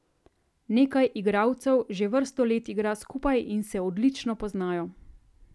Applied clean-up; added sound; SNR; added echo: none; none; none; none.